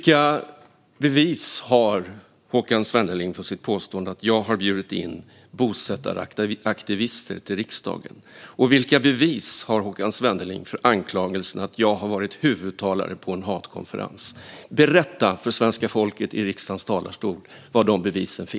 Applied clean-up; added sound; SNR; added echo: none; none; none; none.